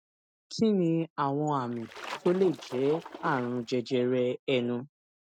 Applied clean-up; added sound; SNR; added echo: neural mask model RNNoise.